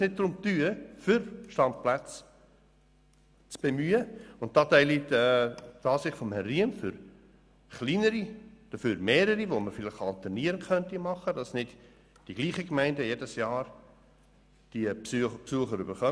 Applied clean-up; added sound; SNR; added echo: none; none; none; none.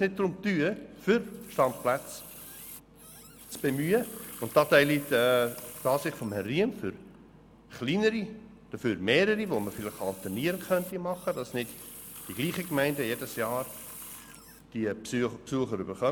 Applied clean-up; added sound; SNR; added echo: none; Water tap, faucet; 17 dB; none.